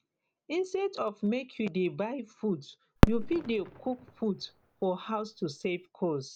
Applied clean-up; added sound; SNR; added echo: none; Fireworks; -3 dB; none.